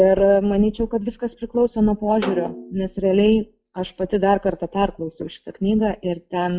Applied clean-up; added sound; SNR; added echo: classical method log-MMSE.